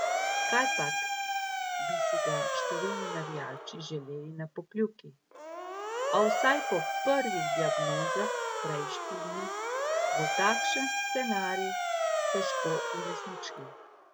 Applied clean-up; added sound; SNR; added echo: none; Motor vehicle (road) / Siren; -3 dB; none.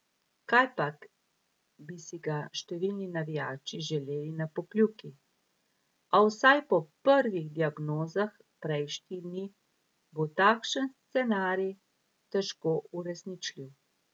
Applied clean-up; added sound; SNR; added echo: none; none; none; none.